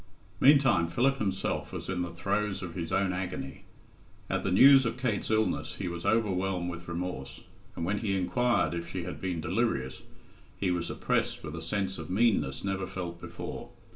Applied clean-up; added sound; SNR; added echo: none; none; none; reverberation time 0.4 s.